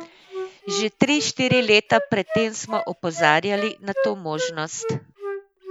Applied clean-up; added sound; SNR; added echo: none; Wind instrument, woodwind instrument; 7 dB; none.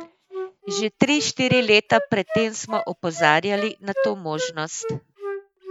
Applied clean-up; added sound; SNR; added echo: neural mask model RNNoise.